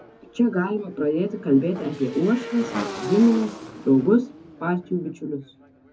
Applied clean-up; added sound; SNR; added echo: none; Motorcycle / Engine; 13 dB; reverberation time 0.3 s.